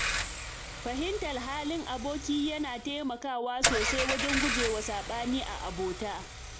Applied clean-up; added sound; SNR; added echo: none; Engine / Car; 1 dB; none.